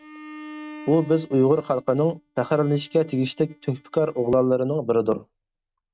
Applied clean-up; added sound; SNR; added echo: neural mask model RNNoise.